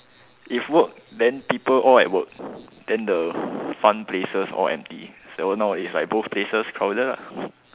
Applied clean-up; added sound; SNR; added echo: none; none; none; none.